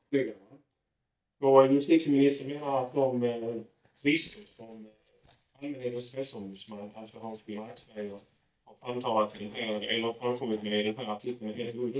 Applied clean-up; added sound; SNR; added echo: neural mask model DeepFilterNet 3.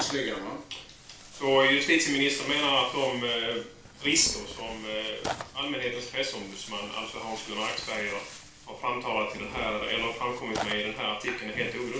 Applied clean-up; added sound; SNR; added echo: none; Tearing; 14 dB; reverberation time 0.3 s.